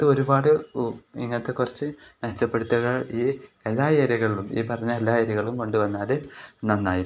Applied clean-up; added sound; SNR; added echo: none; none; none; none.